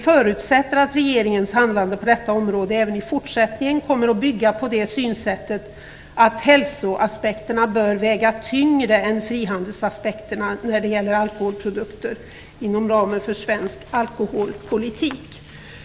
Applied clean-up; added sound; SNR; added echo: none; none; none; none.